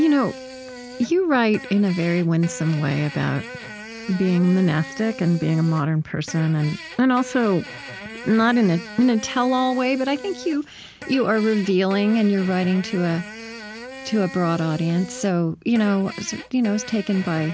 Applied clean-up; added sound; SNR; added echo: none; Fart; 16 dB; none.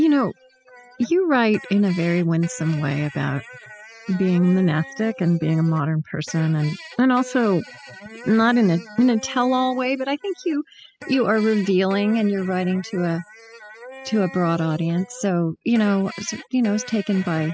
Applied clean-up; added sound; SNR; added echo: classical method spectral subtraction.